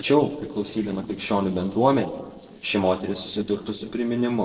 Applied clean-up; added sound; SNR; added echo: neural separator model SepFormer DNS4.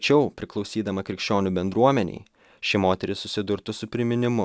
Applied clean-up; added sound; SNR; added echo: none; none; none; none.